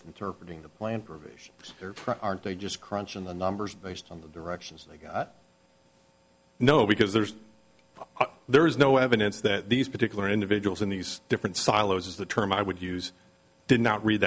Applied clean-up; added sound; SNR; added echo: none; none; none; none.